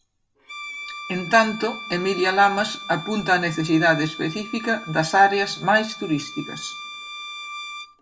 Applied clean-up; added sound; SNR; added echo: none; Bowed string instrument; 13 dB; reverberation time 0.3 s.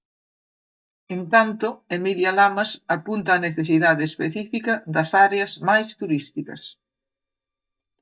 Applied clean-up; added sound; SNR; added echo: neural mask model DeepFilterNet 3.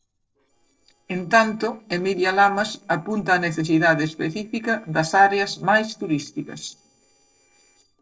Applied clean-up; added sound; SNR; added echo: neural separator model SepFormer DNS4.